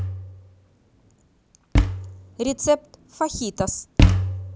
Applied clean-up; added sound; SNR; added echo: none; Thump, thud; -5 dB; none.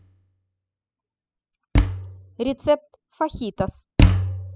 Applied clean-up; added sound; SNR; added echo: classical method spectral subtraction.